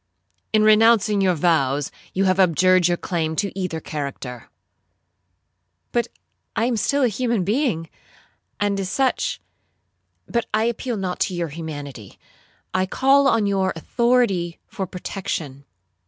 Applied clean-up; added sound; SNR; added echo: none; none; none; none.